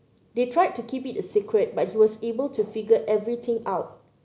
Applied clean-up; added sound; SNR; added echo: none; none; none; none.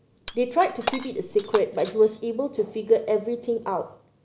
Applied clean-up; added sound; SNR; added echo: none; Shatter; 14 dB; none.